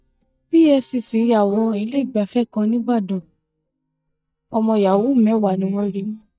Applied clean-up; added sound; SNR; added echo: neural mask model DeepFilterNet 3.